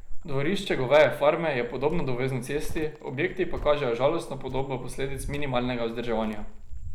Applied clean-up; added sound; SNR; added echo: none; Cricket; 5 dB; none.